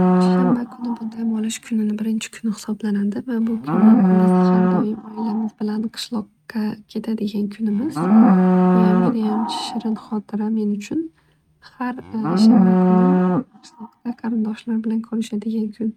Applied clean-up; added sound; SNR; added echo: neural mask model RNNoise.